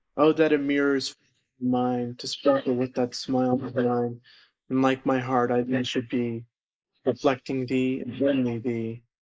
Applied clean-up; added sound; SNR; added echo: neural mask model Resemble Enhance denoiser.